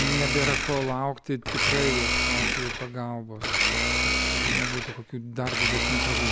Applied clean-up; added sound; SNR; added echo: none; Domestic sounds, home sounds; -4 dB; none.